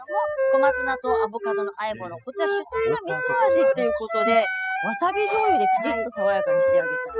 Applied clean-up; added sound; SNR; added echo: classical method spectral subtraction.